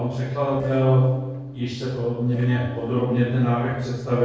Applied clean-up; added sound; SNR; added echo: neural separator model SepFormer DNS4.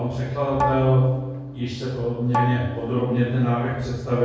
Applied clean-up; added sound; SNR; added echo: none; Bowed string instrument; 9 dB; reverberation time 1.3 s.